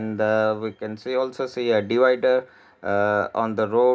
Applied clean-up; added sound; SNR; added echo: none; none; none; reverberation time 0.3 s.